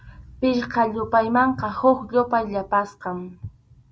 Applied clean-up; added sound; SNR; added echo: none; none; none; none.